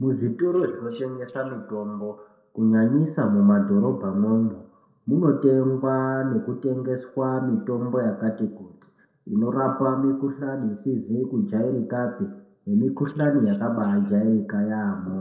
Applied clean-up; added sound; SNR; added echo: neural separator model SepFormer DNS4.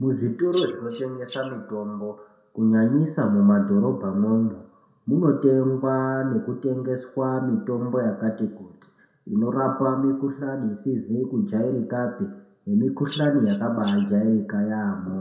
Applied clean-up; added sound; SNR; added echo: none; Bird vocalization, bird call, bird song; 15 dB; reverberation time 0.6 s.